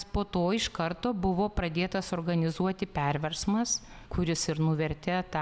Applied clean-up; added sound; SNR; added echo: none; none; none; none.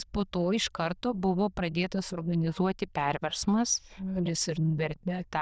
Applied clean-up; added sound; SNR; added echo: neural diffusion model UNIVERSE++.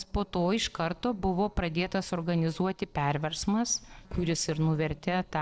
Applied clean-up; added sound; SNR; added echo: neural separator model SepFormer DNS4.